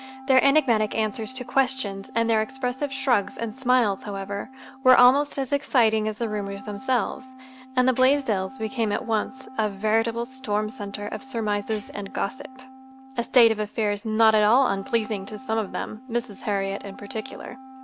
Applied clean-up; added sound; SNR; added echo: none; Tools + Wind instrument, woodwind instrument; 18 dB; none.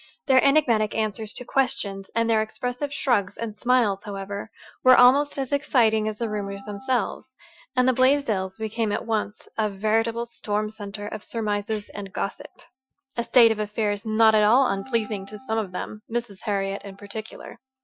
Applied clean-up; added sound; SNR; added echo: classical method Wiener filter.